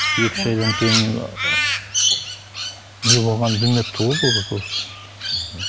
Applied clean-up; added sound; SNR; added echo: none; Crow; 0 dB; none.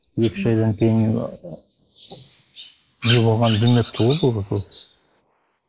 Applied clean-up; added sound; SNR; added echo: neural mask model Resemble Enhance denoiser.